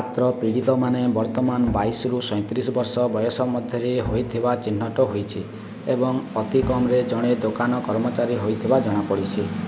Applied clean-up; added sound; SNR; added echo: none; Bowed string instrument; 13 dB; none.